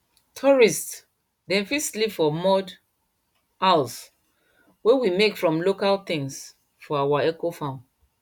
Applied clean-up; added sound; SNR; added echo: none; none; none; none.